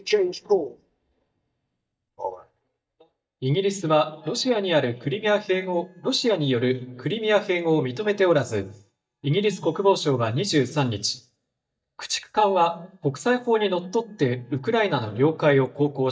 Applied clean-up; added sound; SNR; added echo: neural mask model DeepFilterNet 3.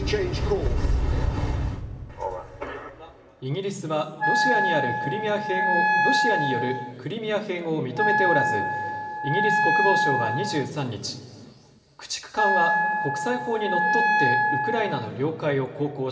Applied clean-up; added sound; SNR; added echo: none; Wind instrument, woodwind instrument; -3 dB; reverberation time 2.4 s.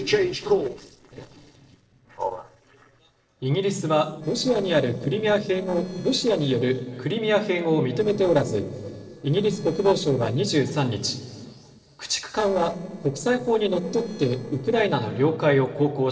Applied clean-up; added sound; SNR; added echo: neural separator model SepFormer DNS4.